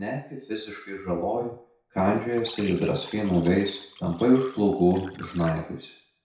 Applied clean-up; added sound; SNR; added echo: neural separator model SepFormer DNS4.